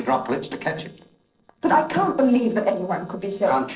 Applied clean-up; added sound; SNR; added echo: neural separator model SepFormer DNS4.